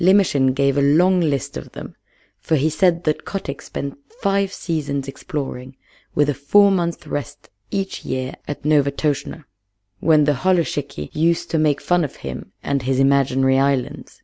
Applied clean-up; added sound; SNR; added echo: none; none; none; none.